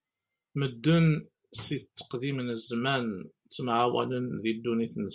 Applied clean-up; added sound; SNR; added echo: none; none; none; none.